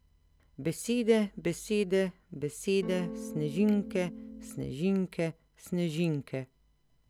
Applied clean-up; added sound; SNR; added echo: none; Electric guitar / Strum; 9 dB; none.